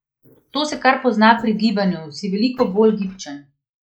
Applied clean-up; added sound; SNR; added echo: neural mask model Resemble Enhance denoiser.